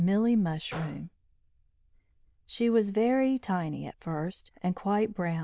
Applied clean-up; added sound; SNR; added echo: neural diffusion model UNIVERSE++.